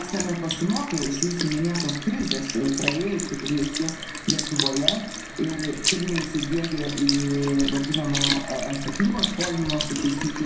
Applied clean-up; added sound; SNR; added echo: none; Sink (filling or washing) / Liquid; 3 dB; reverberation time 0.6 s.